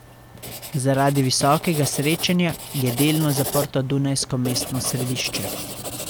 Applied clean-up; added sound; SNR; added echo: none; Writing; 9 dB; none.